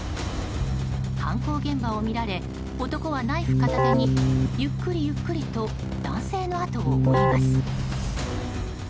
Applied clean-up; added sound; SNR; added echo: none; Keyboard (musical); -4 dB; none.